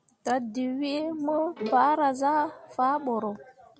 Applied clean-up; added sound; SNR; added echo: none; Bowed string instrument; 13 dB; none.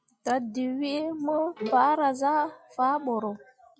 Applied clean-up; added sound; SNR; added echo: classical method log-MMSE.